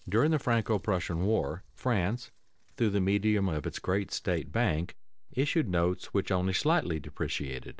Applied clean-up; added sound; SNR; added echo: neural separator model SepFormer DNS4.